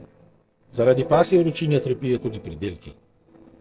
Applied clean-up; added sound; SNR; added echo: neural separator model SepFormer DNS4.